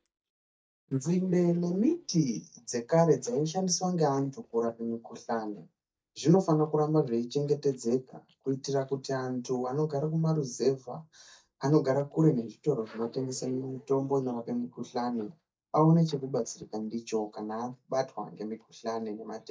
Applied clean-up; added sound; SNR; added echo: neural mask model DeepFilterNet 3.